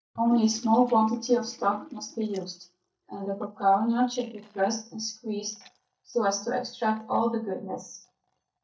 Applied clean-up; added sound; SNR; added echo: neural mask model DeepFilterNet 3.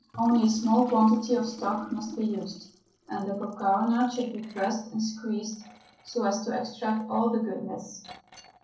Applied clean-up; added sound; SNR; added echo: neural separator model SepFormer DNS4.